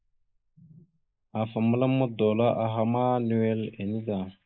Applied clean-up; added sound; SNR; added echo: neural mask model Resemble Enhance denoiser.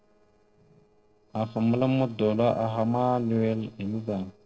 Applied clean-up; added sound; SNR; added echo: neural separator model SepFormer DNS4.